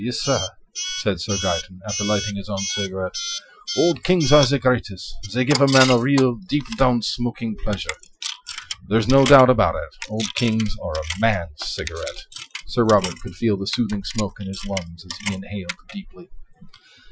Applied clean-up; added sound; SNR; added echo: classical method Wiener filter.